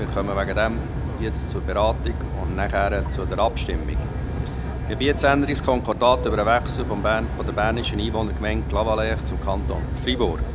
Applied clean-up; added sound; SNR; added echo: none; Aircraft; 2 dB; none.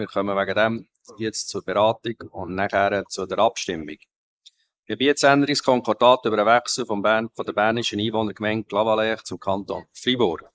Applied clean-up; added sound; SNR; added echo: neural mask model Resemble Enhance denoiser.